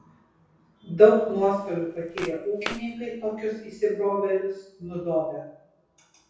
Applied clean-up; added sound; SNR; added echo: none; Walk, footsteps; 15 dB; reverberation time 0.6 s.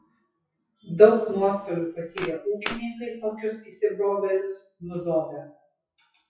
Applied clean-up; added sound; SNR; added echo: classical method WPE with log-MMSE.